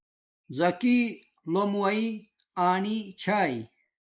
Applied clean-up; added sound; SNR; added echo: neural mask model Resemble Enhance denoiser.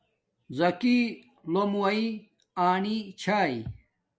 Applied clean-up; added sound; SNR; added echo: none; none; none; none.